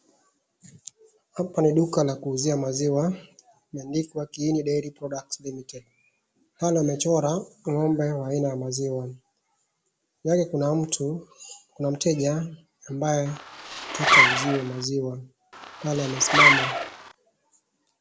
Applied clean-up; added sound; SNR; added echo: none; Zipper (clothing); -5 dB; none.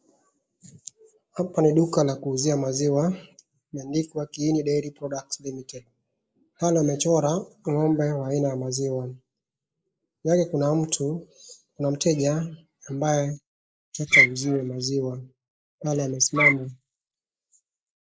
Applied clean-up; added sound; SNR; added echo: neural mask model Resemble Enhance denoiser.